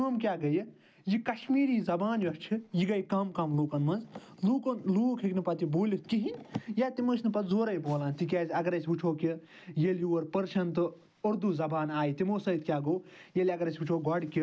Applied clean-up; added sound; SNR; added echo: none; none; none; none.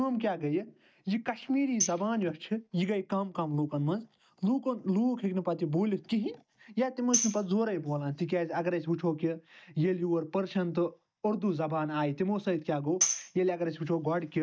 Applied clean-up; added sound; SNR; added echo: neural mask model DeepFilterNet 3.